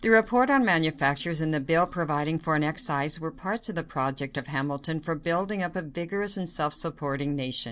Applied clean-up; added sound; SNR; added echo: none; none; none; none.